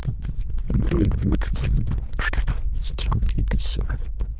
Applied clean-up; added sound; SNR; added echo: neural diffusion model UNIVERSE++.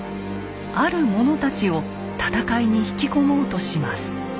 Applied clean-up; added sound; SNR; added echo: none; none; none; none.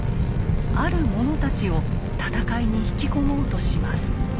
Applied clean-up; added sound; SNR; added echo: none; Fire; -4 dB; none.